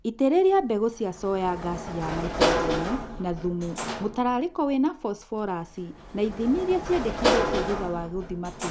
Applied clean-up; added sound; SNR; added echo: none; Sliding door / Slam; 4 dB; none.